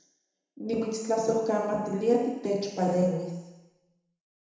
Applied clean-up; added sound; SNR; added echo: none; none; none; reverberation time 1.0 s.